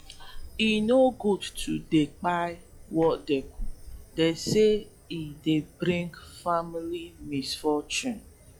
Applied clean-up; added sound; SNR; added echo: classical method log-MMSE.